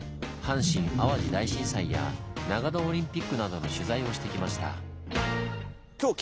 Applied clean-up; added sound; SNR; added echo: none; Wild animals; 5 dB; none.